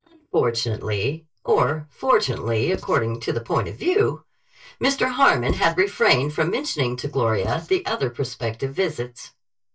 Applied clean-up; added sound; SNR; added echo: neural mask model DeepFilterNet 3.